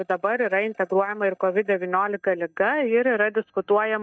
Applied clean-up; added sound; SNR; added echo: neural mask model DeepFilterNet 3.